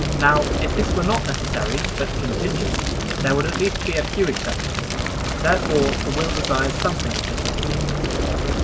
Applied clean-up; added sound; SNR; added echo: none; Fire; -2 dB; none.